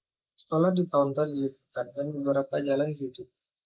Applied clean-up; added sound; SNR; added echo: neural mask model Resemble Enhance denoiser.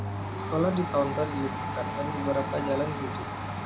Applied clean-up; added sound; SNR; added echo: none; Domestic sounds, home sounds; 2 dB; none.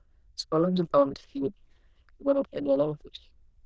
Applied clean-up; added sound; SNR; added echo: neural diffusion model UNIVERSE++.